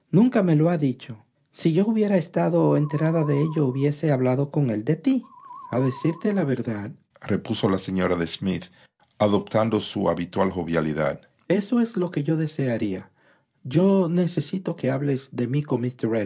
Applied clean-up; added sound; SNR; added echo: none; Musical instrument; 19 dB; none.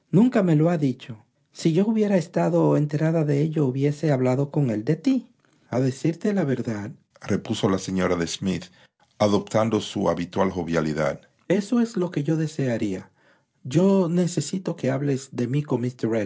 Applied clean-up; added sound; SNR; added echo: none; none; none; none.